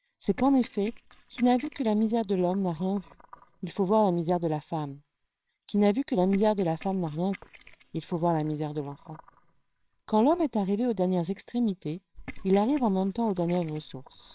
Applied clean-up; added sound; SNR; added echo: neural separator model SepFormer WHAMR!.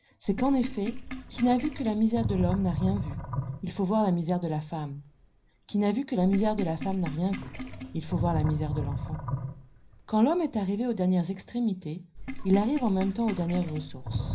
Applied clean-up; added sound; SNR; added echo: none; Sink (filling or washing); 7 dB; reverberation time 0.5 s.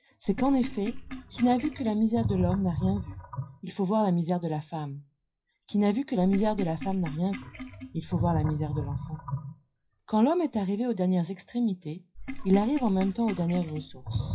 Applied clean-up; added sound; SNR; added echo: classical method WPE with log-MMSE.